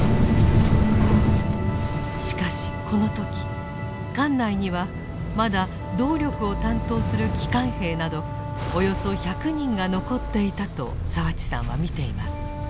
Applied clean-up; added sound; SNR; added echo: none; Wind instrument, woodwind instrument; 15 dB; none.